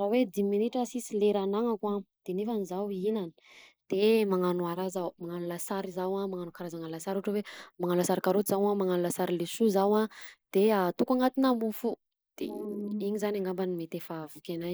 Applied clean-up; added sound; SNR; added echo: neural mask model Resemble Enhance denoiser.